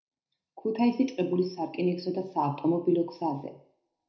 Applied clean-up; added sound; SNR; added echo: none; none; none; reverberation time 0.5 s.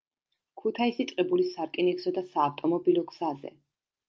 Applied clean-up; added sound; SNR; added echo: none; none; none; none.